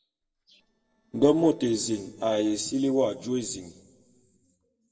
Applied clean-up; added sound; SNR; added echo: neural separator model SepFormer DNS4.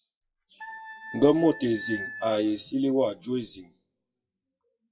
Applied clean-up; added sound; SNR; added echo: classical method WPE with log-MMSE.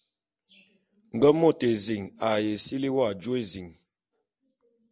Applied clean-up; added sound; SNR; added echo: none; none; none; none.